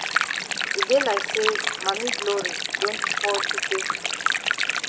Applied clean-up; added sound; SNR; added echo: none; Stream; -2 dB; reverberation time 1.3 s.